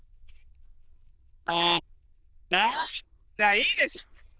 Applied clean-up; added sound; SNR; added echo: neural diffusion model UNIVERSE++.